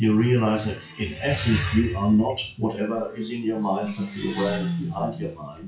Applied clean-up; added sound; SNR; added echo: classical method WPE with log-MMSE.